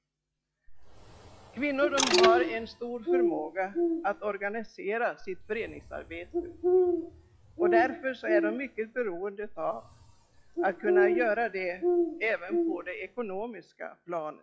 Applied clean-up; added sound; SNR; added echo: classical method log-MMSE.